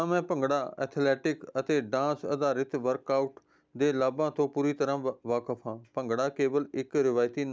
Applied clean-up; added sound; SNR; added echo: none; none; none; none.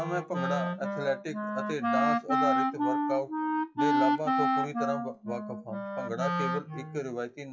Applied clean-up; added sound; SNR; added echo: classical method WPE with log-MMSE.